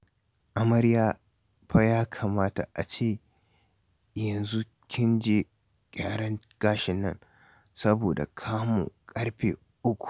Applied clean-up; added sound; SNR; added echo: none; none; none; none.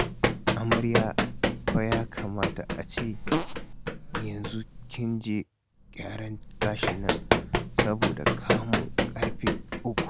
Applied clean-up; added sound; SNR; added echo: none; Fart + Run; -4 dB; none.